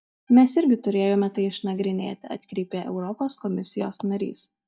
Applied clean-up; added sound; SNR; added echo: neural mask model DeepFilterNet 3.